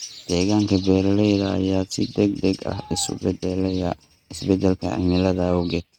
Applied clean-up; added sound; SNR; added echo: neural mask model RNNoise.